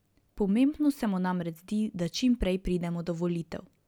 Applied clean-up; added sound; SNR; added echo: none; none; none; none.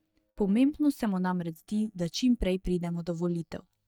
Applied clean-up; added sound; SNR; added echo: neural mask model DeepFilterNet 3.